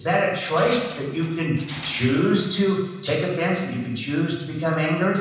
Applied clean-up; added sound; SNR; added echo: none; Tools; 15 dB; reverberation time 1.1 s.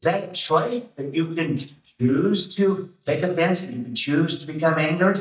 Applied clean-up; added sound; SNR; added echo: neural mask model DeepFilterNet 3.